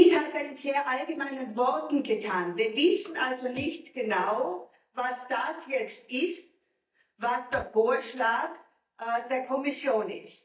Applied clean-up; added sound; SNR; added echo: neural mask model DeepFilterNet 3.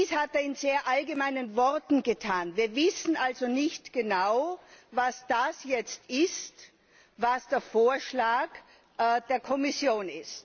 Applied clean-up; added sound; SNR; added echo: none; none; none; none.